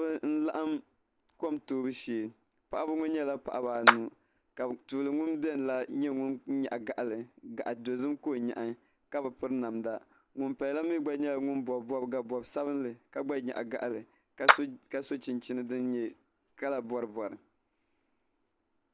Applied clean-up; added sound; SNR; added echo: none; Clapping; -4 dB; none.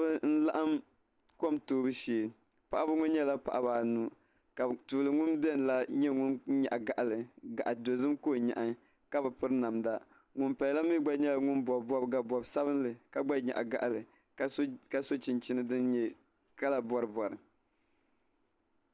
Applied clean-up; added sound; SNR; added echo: none; none; none; none.